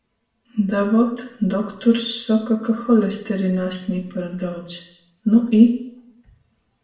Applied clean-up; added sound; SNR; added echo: none; none; none; reverberation time 0.7 s.